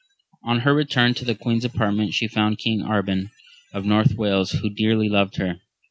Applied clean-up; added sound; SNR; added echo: none; none; none; none.